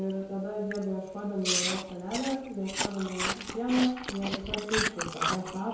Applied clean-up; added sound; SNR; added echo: none; Chewing, mastication; 2 dB; reverberation time 0.9 s.